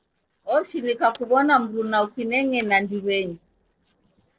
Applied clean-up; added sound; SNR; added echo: neural separator model SepFormer DNS4.